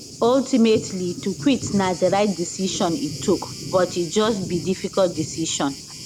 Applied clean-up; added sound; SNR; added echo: none; Thunder; 12 dB; none.